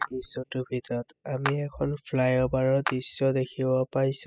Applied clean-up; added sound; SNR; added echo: classical method spectral subtraction.